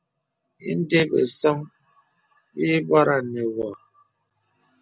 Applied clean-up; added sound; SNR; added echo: none; none; none; none.